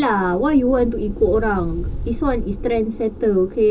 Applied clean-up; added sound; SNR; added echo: none; Wind; 9 dB; reverberation time 0.2 s.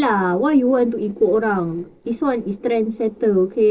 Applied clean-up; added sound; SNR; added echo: neural separator model SepFormer DNS4.